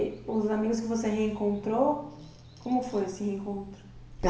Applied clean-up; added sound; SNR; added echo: none; Water; 17 dB; reverberation time 0.8 s.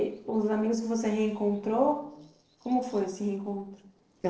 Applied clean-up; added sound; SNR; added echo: neural separator model SepFormer DNS4.